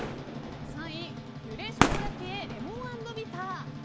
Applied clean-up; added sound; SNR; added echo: none; Fireworks; -4 dB; none.